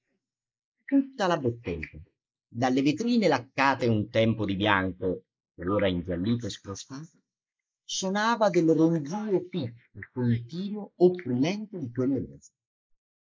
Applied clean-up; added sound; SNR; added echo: neural mask model Resemble Enhance denoiser.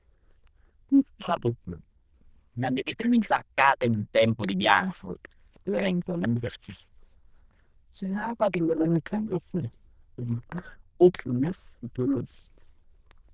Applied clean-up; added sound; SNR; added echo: neural diffusion model UNIVERSE++.